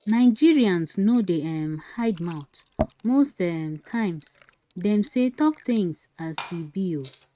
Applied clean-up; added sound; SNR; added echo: neural mask model RNNoise.